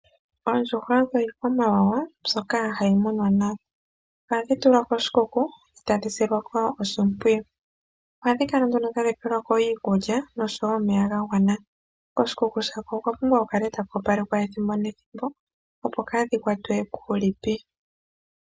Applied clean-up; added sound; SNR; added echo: none; none; none; none.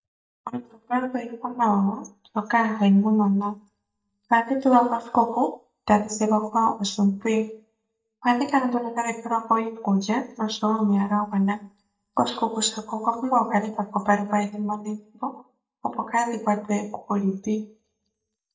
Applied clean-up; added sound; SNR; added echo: neural mask model DeepFilterNet 3.